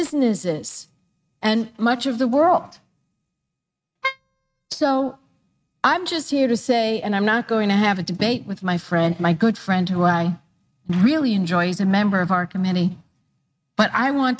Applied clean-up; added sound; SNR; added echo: neural mask model RNNoise.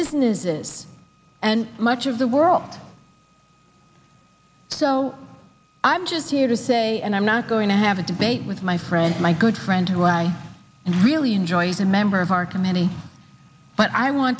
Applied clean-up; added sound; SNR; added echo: none; none; none; none.